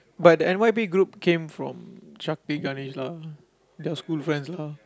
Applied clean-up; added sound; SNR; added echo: none; none; none; none.